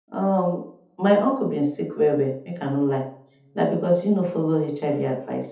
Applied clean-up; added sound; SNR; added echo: none; none; none; reverberation time 0.6 s.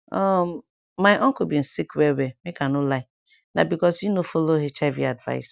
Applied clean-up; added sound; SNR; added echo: none; none; none; none.